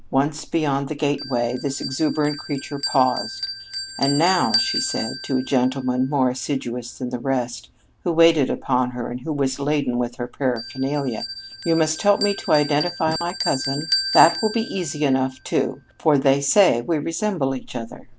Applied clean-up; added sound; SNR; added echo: none; Bell; 10 dB; none.